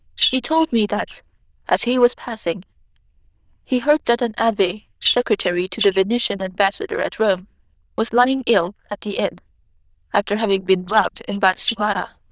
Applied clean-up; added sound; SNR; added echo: neural diffusion model UNIVERSE++.